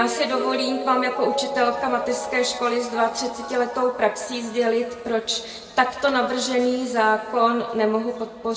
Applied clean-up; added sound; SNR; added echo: none; Mallet percussion; 11 dB; reverberation time 1.6 s.